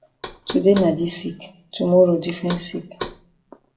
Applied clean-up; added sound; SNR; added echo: none; Knock; 15 dB; reverberation time 0.4 s.